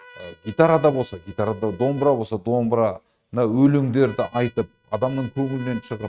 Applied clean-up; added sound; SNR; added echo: neural mask model RNNoise.